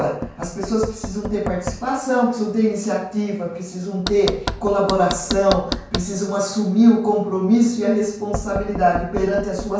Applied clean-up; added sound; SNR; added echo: none; Knock; 11 dB; reverberation time 0.5 s.